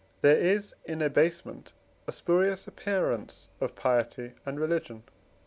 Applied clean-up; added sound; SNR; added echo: none; none; none; none.